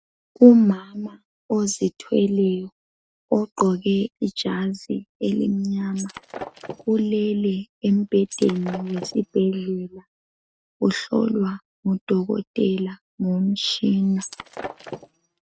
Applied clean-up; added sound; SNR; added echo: neural mask model RNNoise.